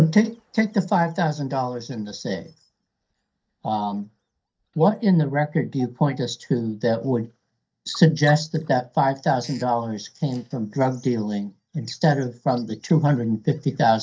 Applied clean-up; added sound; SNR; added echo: neural mask model DeepFilterNet 3.